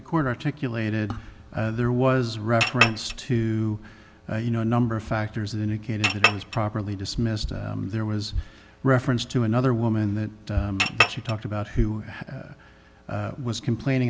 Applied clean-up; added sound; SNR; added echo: none; Chink, clink; 1 dB; none.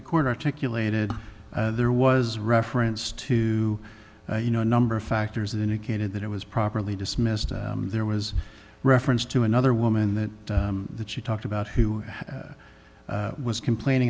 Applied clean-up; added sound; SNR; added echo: none; none; none; none.